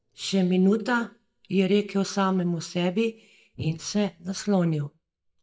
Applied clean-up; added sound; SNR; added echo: neural mask model DeepFilterNet 3.